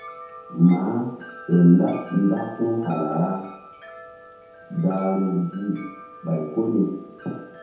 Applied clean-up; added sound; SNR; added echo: none; Wind chime; 18 dB; reverberation time 0.8 s.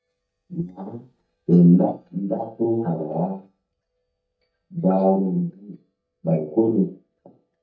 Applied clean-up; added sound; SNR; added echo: neural mask model DeepFilterNet 3.